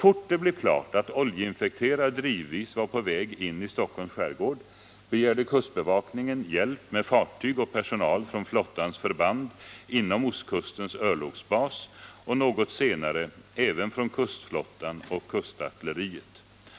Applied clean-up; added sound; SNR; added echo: none; none; none; none.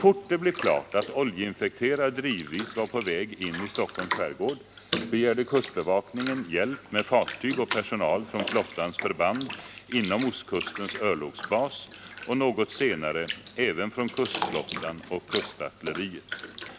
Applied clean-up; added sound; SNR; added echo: none; Bathtub (filling or washing); 8 dB; none.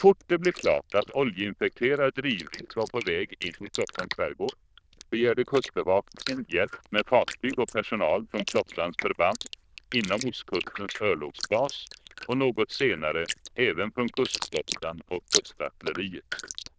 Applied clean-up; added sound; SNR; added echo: neural diffusion model UNIVERSE++.